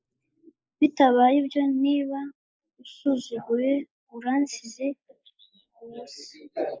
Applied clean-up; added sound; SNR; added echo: neural mask model Resemble Enhance denoiser.